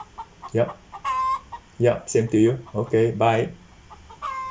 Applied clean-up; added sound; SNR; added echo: none; Chicken, rooster; 9 dB; none.